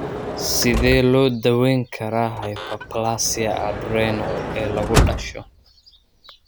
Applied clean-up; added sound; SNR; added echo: none; Sliding door / Motor vehicle (road); 5 dB; none.